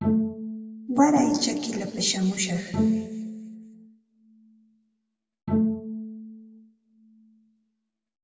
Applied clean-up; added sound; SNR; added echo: none; Bowed string instrument; 2 dB; reverberation time 2.0 s.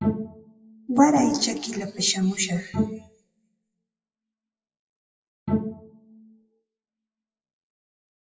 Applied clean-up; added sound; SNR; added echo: classical method WPE with log-MMSE.